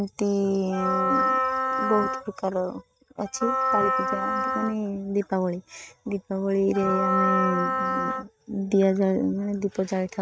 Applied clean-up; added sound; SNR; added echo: neural mask model RNNoise.